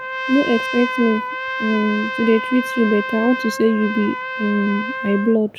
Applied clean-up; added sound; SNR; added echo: none; Trumpet; 6 dB; none.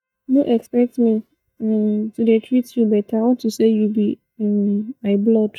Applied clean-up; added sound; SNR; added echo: neural mask model DeepFilterNet 3.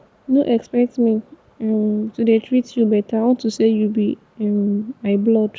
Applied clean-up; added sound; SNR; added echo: none; none; none; none.